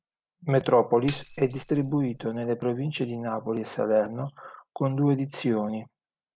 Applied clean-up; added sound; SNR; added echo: none; Tambourine; 0 dB; none.